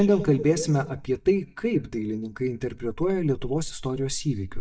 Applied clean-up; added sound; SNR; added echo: neural mask model DeepFilterNet 3.